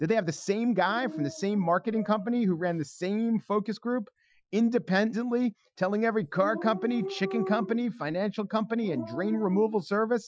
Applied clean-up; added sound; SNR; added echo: classical method Wiener filter.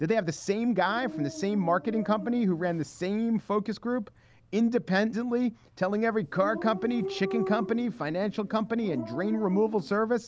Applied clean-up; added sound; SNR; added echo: none; Dog; 13 dB; none.